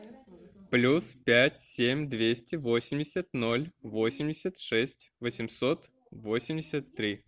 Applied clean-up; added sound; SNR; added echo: none; none; none; none.